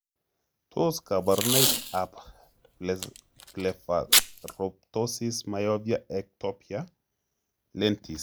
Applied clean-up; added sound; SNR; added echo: none; Packing tape, duct tape; -2 dB; none.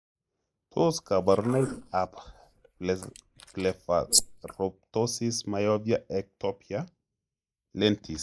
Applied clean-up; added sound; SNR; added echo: neural mask model Resemble Enhance denoiser.